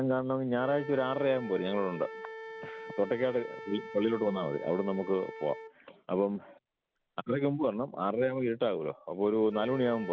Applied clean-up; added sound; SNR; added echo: none; Wind instrument, woodwind instrument; 14 dB; none.